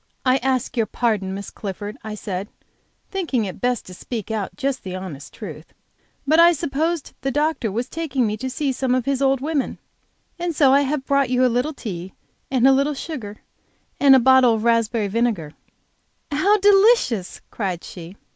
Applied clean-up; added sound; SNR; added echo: none; none; none; none.